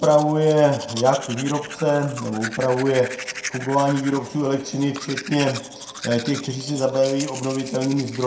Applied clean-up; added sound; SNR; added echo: none; Domestic sounds, home sounds; 13 dB; reverberation time 0.5 s.